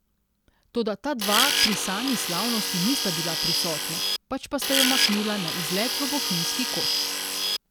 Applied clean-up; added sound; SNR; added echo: none; Tools; -4 dB; none.